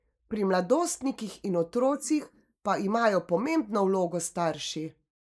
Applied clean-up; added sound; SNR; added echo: neural mask model Resemble Enhance denoiser.